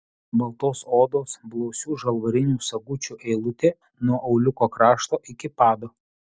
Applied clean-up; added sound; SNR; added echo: none; none; none; none.